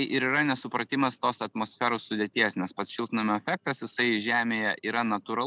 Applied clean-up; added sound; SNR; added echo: none; none; none; none.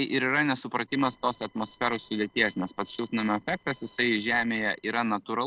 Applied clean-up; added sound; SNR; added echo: neural separator model SepFormer DNS4.